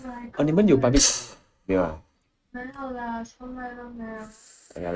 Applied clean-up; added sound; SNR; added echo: neural mask model RNNoise.